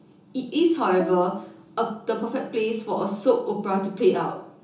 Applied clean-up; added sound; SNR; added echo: none; Bowed string instrument; 15 dB; reverberation time 0.7 s.